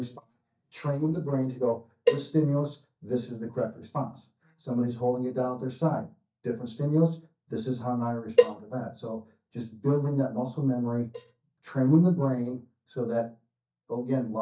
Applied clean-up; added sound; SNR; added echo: neural mask model DeepFilterNet 3.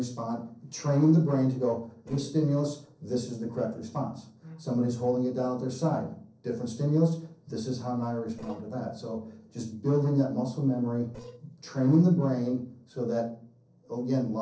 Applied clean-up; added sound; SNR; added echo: neural separator model SepFormer DNS4.